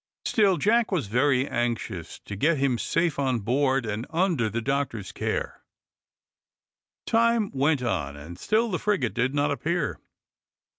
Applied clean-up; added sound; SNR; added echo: none; none; none; none.